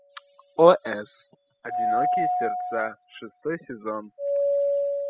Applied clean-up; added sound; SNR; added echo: classical method spectral subtraction.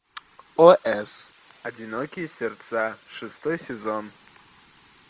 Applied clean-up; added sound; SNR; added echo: neural mask model Resemble Enhance denoiser.